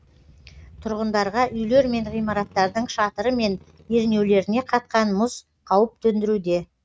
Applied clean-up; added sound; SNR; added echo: neural mask model RNNoise.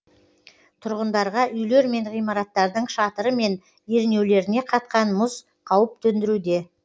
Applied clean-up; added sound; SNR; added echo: none; none; none; none.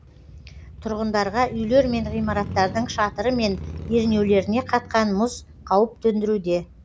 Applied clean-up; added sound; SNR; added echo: none; Motorcycle; 13 dB; none.